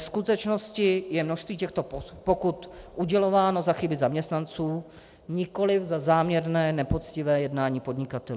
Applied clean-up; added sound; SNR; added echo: none; none; none; none.